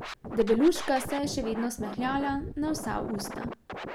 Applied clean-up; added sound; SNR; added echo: none; Scratching (performance technique); 9 dB; none.